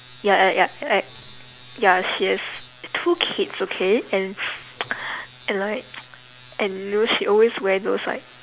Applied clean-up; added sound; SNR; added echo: none; none; none; none.